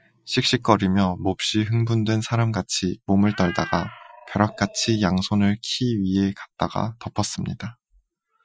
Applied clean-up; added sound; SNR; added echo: classical method Wiener filter.